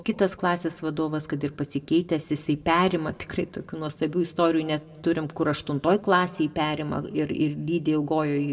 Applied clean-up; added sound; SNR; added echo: none; none; none; reverberation time 0.2 s.